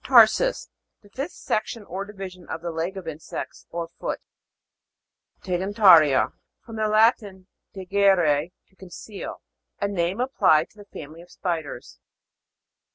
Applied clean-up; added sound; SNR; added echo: none; none; none; none.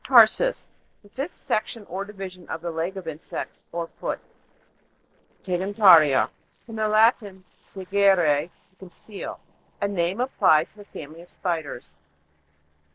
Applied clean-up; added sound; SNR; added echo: neural separator model SepFormer DNS4.